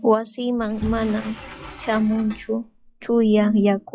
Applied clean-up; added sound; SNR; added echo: classical method log-MMSE.